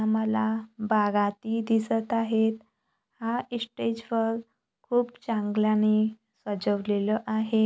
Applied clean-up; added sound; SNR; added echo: none; none; none; none.